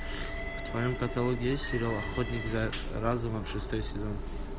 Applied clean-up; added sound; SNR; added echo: none; Train; 14 dB; none.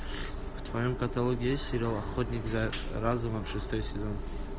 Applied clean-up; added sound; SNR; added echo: none; none; none; none.